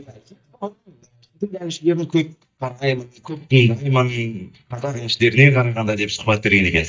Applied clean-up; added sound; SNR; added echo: neural mask model DeepFilterNet 3.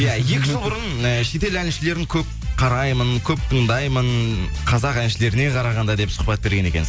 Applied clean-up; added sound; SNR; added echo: none; none; none; none.